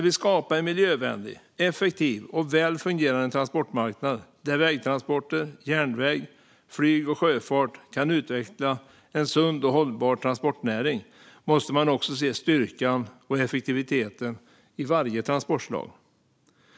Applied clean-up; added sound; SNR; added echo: none; none; none; none.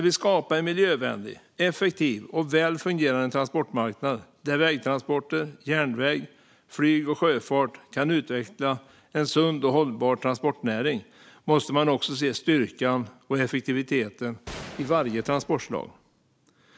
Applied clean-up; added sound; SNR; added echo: none; Gunshot, gunfire; 18 dB; none.